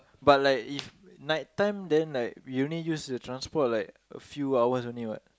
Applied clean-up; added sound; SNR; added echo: none; none; none; none.